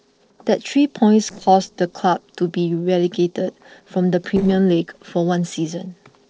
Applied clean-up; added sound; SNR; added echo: neural separator model SepFormer DNS4.